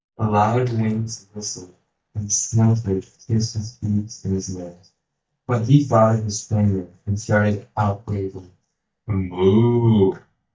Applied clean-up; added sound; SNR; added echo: neural mask model DeepFilterNet 3.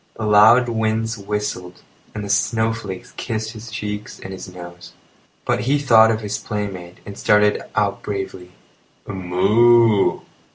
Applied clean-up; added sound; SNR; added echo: none; none; none; none.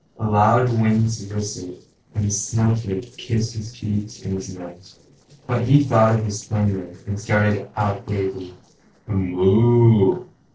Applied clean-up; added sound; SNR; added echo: neural separator model SepFormer DNS4.